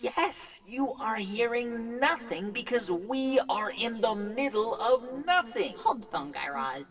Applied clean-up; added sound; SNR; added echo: neural separator model SepFormer DNS4.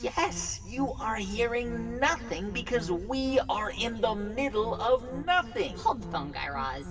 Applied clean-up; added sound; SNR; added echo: none; Musical instrument; 15 dB; reverberation time 2.9 s.